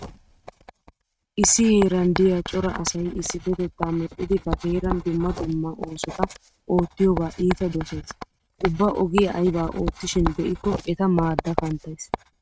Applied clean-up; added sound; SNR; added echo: neural mask model RNNoise.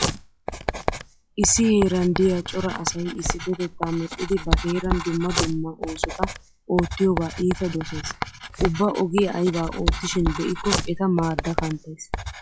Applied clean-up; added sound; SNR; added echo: classical method log-MMSE.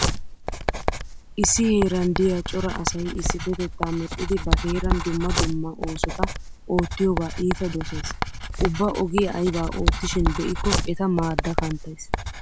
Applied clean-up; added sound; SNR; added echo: none; Writing; 1 dB; none.